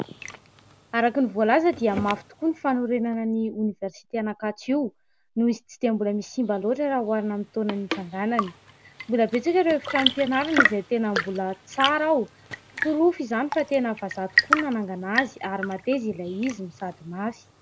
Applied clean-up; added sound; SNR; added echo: none; Tap / Fill (with liquid) / Trickle, dribble / Chirp, tweet / Engine; 7 dB; none.